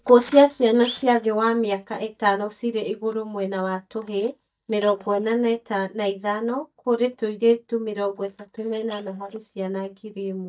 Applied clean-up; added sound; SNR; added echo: neural mask model DeepFilterNet 3.